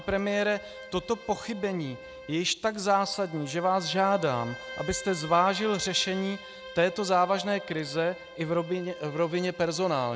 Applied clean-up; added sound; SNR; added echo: none; Bowed string instrument; 15 dB; none.